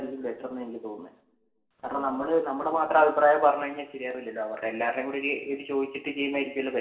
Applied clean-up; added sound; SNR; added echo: none; none; none; reverberation time 0.7 s.